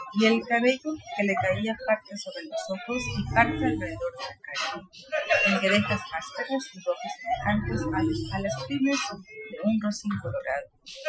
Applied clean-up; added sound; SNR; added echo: classical method Wiener filter.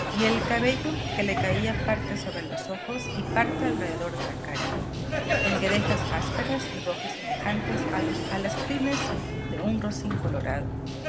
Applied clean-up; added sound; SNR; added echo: none; Crowd + Sliding door; -1 dB; none.